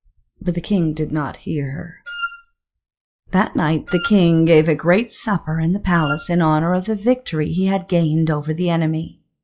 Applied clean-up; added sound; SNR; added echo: classical method log-MMSE.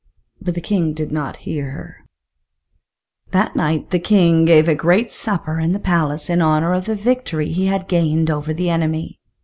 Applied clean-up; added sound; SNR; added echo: none; none; none; none.